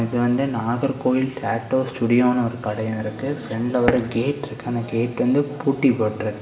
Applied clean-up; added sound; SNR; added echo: none; none; none; reverberation time 0.9 s.